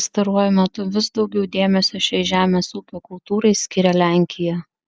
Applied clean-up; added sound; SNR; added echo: none; none; none; none.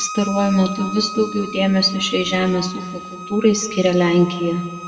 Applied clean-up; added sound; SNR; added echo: none; Bowed string instrument; 13 dB; reverberation time 1.6 s.